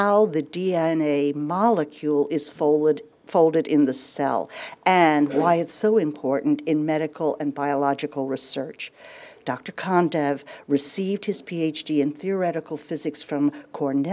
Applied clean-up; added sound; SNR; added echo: none; none; none; none.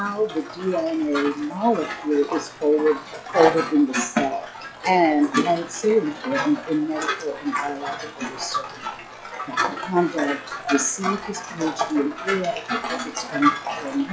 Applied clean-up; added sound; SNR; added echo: classical method log-MMSE.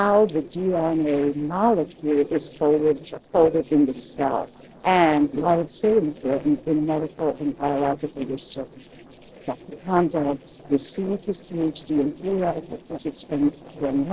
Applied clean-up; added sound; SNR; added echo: neural separator model SepFormer DNS4.